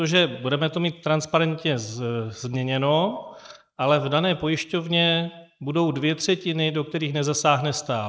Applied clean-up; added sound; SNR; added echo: neural mask model Resemble Enhance denoiser.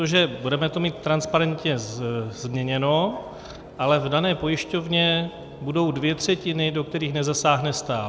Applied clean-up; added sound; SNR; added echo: none; Piano; 19 dB; none.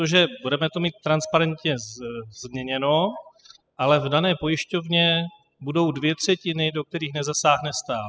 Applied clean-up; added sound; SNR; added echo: classical method spectral subtraction.